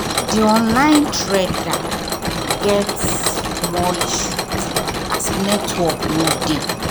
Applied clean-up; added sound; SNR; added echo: none; Mechanisms; 1 dB; none.